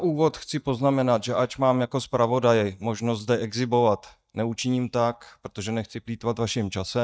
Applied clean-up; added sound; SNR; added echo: neural mask model DeepFilterNet 3.